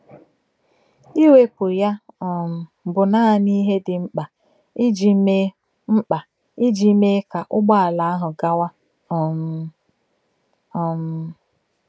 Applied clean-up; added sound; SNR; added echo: none; none; none; none.